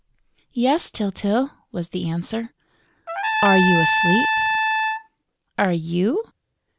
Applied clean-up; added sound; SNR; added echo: none; Trumpet; -2 dB; none.